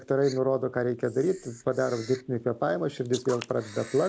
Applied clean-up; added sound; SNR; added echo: none; Camera; 19 dB; none.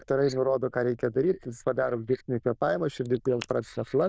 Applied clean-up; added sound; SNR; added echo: neural diffusion model UNIVERSE++.